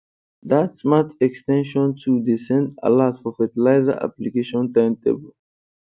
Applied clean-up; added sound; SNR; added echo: none; none; none; none.